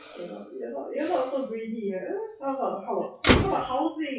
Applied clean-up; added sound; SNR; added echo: classical method WPE with log-MMSE.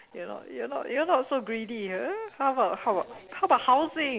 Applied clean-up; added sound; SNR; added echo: none; none; none; none.